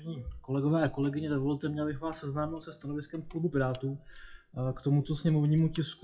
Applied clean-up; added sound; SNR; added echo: classical method WPE with log-MMSE.